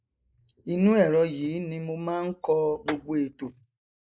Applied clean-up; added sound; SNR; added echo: neural mask model Resemble Enhance denoiser.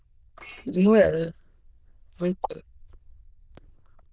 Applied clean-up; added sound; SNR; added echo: neural diffusion model UNIVERSE++.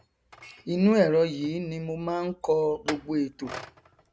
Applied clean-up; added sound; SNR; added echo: none; Chink, clink; 17 dB; none.